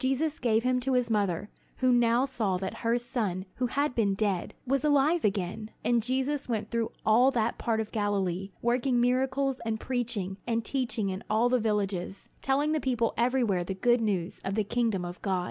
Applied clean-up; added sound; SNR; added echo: none; none; none; none.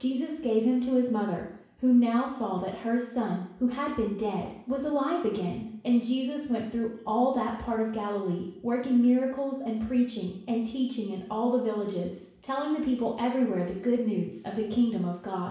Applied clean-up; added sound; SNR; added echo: none; none; none; reverberation time 0.7 s.